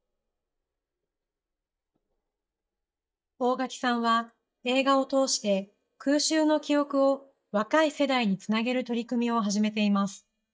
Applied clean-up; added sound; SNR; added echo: neural mask model DeepFilterNet 3.